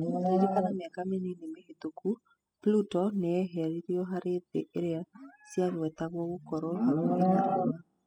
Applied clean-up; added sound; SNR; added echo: classical method spectral subtraction.